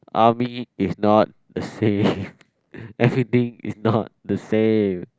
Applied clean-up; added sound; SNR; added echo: none; none; none; none.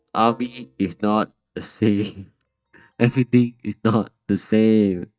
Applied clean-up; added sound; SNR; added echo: neural mask model DeepFilterNet 3.